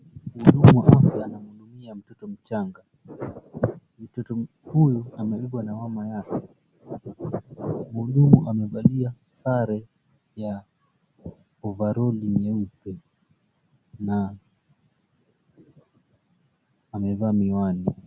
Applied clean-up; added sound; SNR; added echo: none; none; none; none.